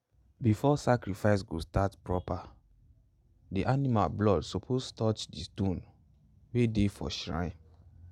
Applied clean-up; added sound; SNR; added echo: none; none; none; none.